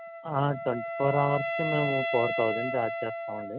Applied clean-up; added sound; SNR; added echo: none; Wind instrument, woodwind instrument; 3 dB; none.